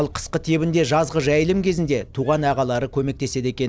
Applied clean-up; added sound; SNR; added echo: none; none; none; none.